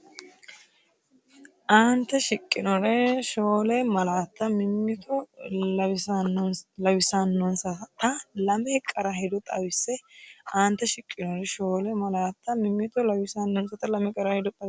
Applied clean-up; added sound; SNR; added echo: none; none; none; none.